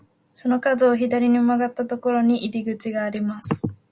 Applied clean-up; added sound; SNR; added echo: none; none; none; none.